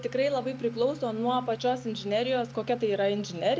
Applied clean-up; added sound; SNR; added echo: none; Accelerating, revving, vroom / Motor vehicle (road); 17 dB; none.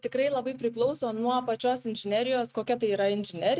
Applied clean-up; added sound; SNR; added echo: neural mask model RNNoise.